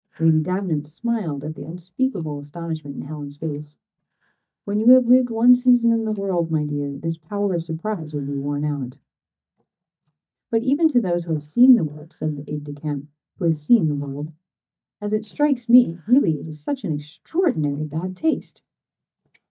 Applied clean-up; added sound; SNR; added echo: neural mask model DeepFilterNet 3.